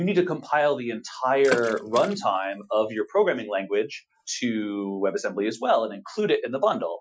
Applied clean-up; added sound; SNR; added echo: classical method Wiener filter.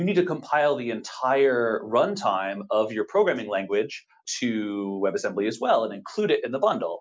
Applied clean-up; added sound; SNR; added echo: none; none; none; none.